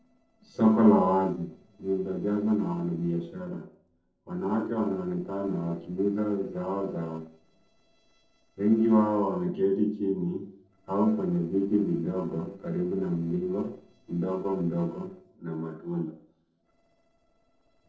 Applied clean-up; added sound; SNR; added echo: neural separator model SepFormer DNS4.